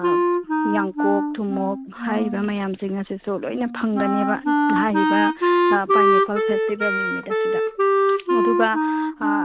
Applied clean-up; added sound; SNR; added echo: none; Wind instrument, woodwind instrument; -4 dB; none.